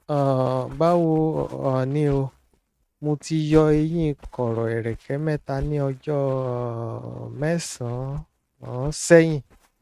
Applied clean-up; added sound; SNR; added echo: neural mask model RNNoise.